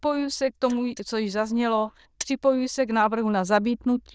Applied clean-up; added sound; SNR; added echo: neural diffusion model UNIVERSE++.